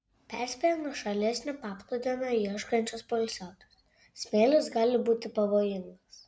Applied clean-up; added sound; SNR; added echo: none; none; none; none.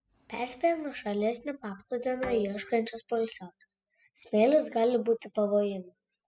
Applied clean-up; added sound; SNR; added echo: classical method spectral subtraction.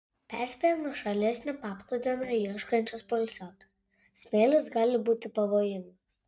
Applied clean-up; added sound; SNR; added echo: neural mask model DeepFilterNet 3.